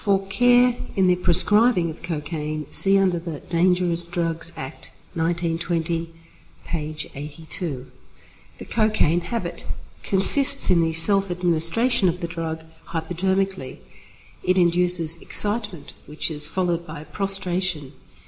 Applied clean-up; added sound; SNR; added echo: none; none; none; reverberation time 0.6 s.